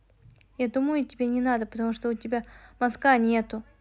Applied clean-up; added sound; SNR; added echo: none; none; none; none.